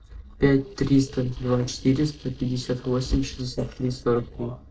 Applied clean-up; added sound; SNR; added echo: neural separator model SepFormer DNS4.